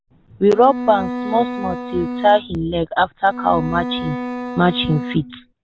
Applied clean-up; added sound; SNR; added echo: none; Bowed string instrument; 8 dB; none.